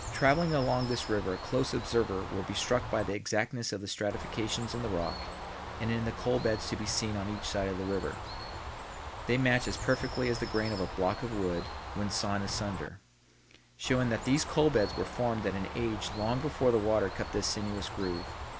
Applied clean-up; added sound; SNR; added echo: none; Bird; 8 dB; none.